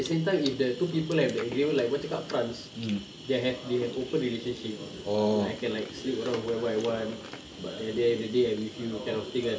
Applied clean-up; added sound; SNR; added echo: none; none; none; none.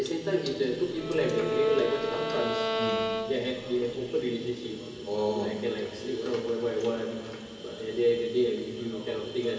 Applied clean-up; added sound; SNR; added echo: none; Bowed string instrument; 2 dB; reverberation time 2.7 s.